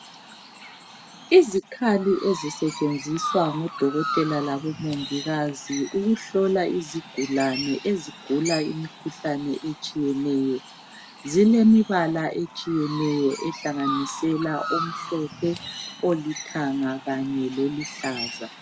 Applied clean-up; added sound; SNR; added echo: none; Chirp, tweet; 12 dB; none.